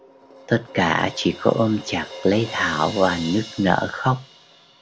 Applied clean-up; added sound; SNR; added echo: none; Crash cymbal; 16 dB; none.